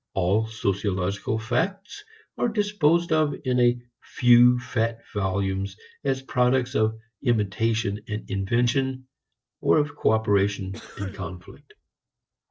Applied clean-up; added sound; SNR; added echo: neural separator model SepFormer DNS4.